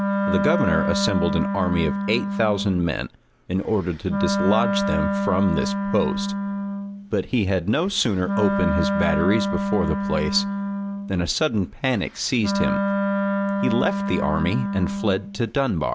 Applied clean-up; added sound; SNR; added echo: none; Wind instrument, woodwind instrument; 1 dB; none.